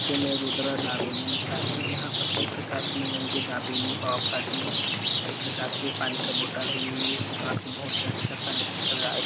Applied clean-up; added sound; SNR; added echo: none; Rain; -5 dB; none.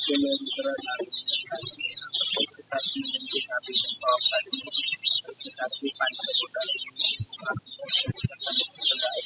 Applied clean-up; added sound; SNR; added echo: classical method spectral subtraction.